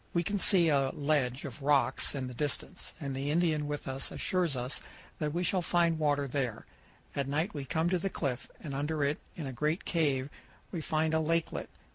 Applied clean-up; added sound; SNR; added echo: none; none; none; none.